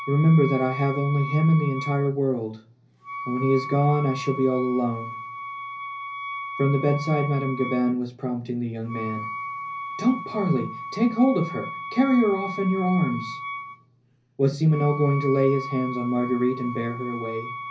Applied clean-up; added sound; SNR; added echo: none; Wind instrument, woodwind instrument; 10 dB; reverberation time 0.5 s.